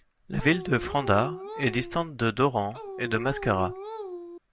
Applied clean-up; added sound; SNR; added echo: none; Dog; 9 dB; none.